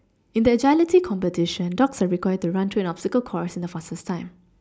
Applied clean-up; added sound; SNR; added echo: none; none; none; none.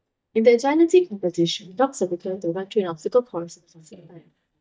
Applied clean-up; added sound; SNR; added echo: neural mask model DeepFilterNet 3.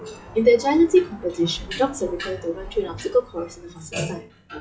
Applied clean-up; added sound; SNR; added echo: classical method WPE with log-MMSE.